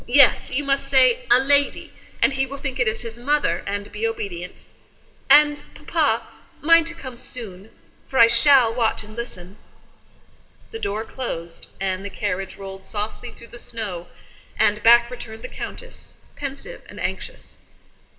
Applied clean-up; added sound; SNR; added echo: none; none; none; reverberation time 2.1 s.